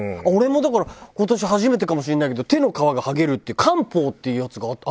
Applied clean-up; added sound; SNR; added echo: none; none; none; none.